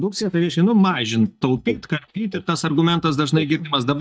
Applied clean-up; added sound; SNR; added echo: neural mask model DeepFilterNet 3.